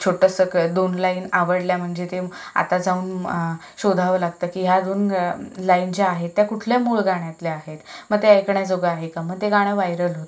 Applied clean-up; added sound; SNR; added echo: none; none; none; reverberation time 0.3 s.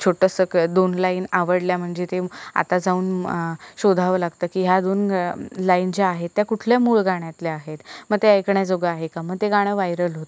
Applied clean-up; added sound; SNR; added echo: none; none; none; none.